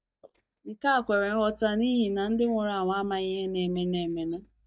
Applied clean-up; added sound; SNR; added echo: neural mask model DeepFilterNet 3.